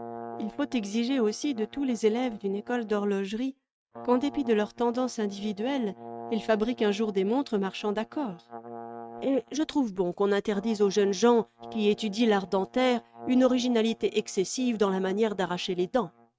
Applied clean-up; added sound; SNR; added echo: neural mask model RNNoise.